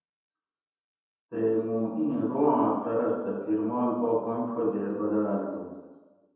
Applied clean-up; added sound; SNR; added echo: none; none; none; reverberation time 1.1 s.